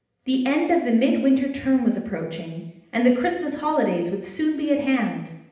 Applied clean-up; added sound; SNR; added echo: none; none; none; reverberation time 0.8 s.